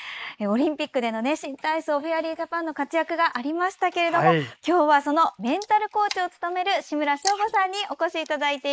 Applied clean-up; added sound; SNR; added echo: neural mask model Resemble Enhance denoiser.